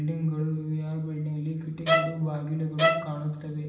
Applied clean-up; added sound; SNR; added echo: none; Bowed string instrument; -2 dB; reverberation time 0.9 s.